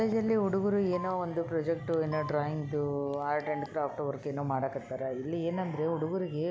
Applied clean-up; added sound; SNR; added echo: none; Telephone; 15 dB; none.